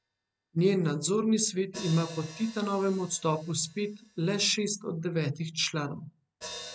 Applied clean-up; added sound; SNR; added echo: none; Hi-hat; 19 dB; none.